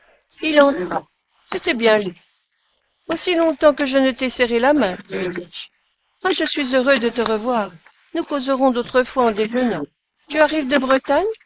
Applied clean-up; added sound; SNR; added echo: neural mask model Resemble Enhance denoiser.